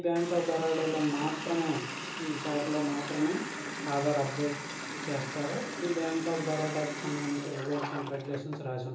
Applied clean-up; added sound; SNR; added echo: none; Water tap, faucet; 7 dB; reverberation time 1.2 s.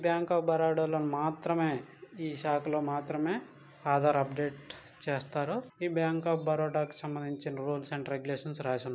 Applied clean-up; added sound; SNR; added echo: none; none; none; none.